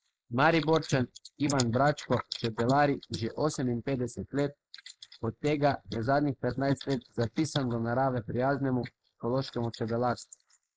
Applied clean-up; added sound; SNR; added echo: neural mask model Resemble Enhance denoiser.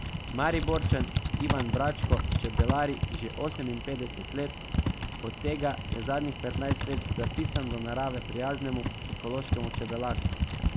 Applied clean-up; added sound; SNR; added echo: none; Typing; -2 dB; none.